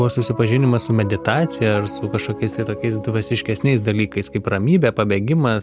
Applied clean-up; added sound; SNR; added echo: none; Piano; 15 dB; none.